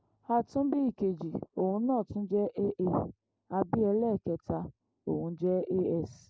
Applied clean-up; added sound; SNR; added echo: neural mask model Resemble Enhance denoiser.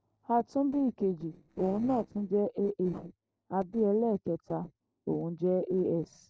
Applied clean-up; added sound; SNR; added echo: neural separator model SepFormer DNS4.